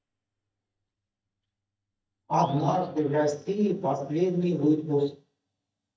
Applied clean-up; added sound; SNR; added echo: neural mask model DeepFilterNet 3.